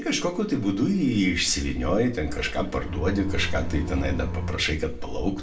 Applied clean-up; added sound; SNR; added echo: none; Bowed string instrument; 8 dB; reverberation time 0.3 s.